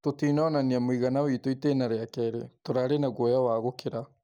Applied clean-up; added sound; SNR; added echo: none; none; none; none.